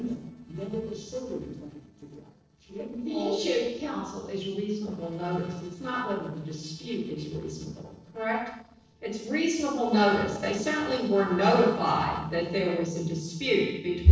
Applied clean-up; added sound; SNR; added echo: neural separator model SepFormer DNS4.